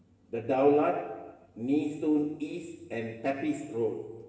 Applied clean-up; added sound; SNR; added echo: none; none; none; reverberation time 1.2 s.